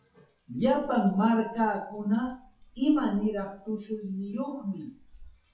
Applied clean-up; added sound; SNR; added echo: classical method WPE with log-MMSE.